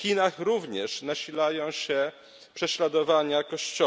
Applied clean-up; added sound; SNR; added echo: none; none; none; none.